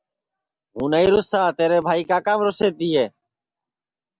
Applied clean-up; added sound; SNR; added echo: none; none; none; none.